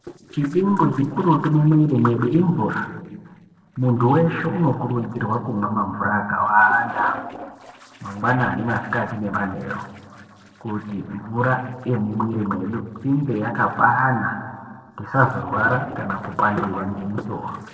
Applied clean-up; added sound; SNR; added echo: neural separator model SepFormer DNS4.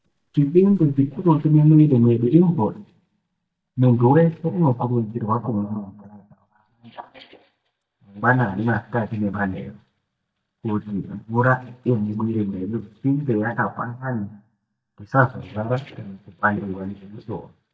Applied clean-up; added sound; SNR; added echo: neural mask model DeepFilterNet 3.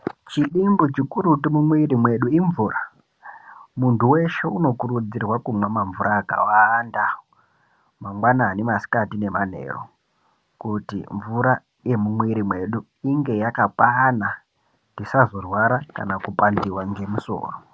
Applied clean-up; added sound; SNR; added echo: none; none; none; none.